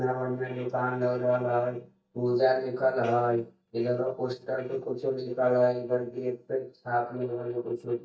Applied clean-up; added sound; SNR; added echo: neural mask model DeepFilterNet 3.